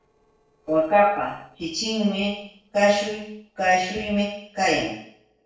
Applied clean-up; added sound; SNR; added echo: neural separator model SepFormer DNS4.